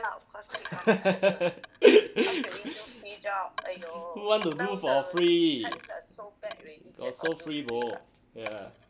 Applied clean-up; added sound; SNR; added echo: none; Coin (dropping); 18 dB; none.